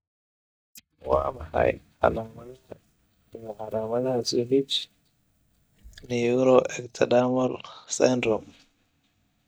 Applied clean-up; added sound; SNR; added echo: neural mask model DeepFilterNet 3.